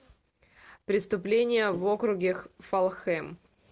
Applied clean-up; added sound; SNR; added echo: none; none; none; none.